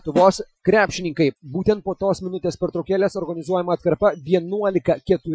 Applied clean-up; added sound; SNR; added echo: classical method Wiener filter.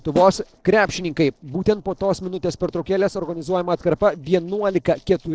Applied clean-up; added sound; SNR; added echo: neural separator model SepFormer DNS4.